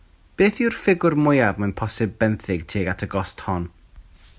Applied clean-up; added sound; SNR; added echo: none; none; none; none.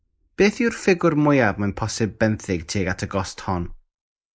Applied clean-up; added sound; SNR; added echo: neural mask model Resemble Enhance denoiser.